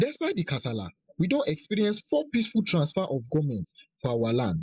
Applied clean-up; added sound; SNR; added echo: neural mask model Resemble Enhance denoiser.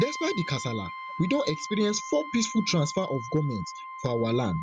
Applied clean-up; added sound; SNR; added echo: none; Brass instrument; 11 dB; none.